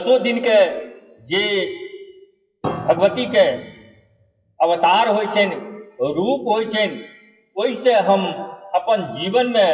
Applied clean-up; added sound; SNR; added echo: classical method WPE with log-MMSE.